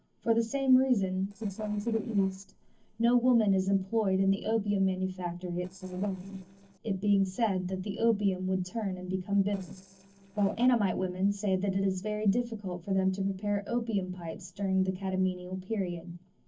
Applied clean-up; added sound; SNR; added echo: neural separator model SepFormer DNS4.